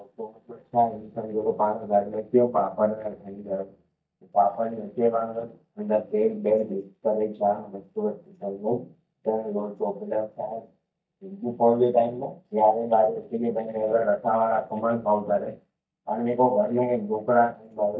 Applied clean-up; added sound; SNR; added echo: neural mask model DeepFilterNet 3.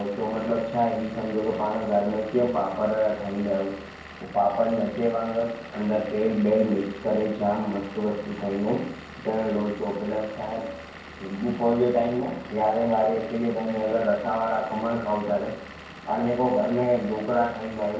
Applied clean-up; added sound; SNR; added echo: none; Engine / Vehicle; 16 dB; reverberation time 0.9 s.